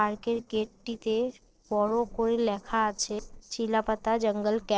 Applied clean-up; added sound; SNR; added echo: neural separator model SepFormer DNS4.